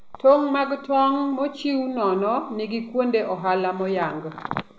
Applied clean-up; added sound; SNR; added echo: none; none; none; none.